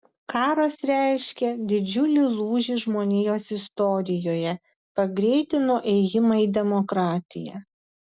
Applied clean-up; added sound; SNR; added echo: none; none; none; none.